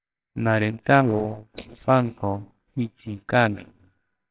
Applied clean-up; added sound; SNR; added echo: neural separator model SepFormer WHAMR!.